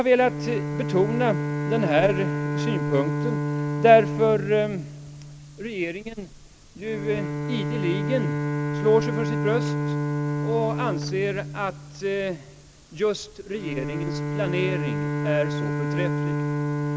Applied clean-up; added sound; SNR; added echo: none; Bowed string instrument; 2 dB; none.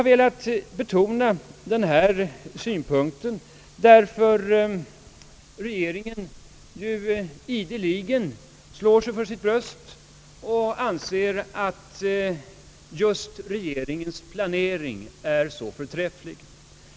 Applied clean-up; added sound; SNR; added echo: none; none; none; none.